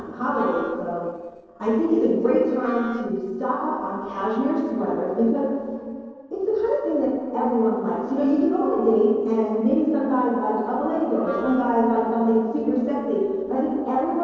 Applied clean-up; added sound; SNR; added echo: neural separator model SepFormer DNS4.